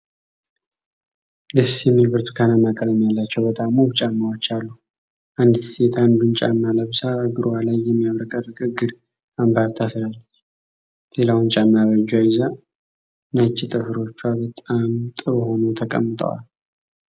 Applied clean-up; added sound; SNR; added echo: none; none; none; none.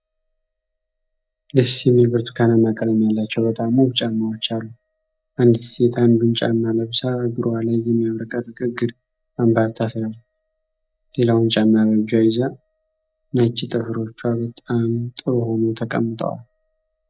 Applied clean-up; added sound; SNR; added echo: neural mask model DeepFilterNet 3.